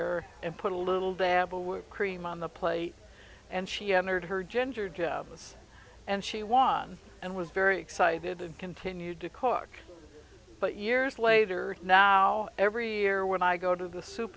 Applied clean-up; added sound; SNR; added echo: none; none; none; none.